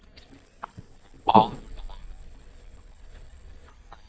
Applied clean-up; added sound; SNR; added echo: neural mask model DeepFilterNet 3.